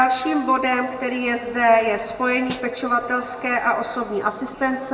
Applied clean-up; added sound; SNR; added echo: none; Snare drum; 15 dB; reverberation time 1.2 s.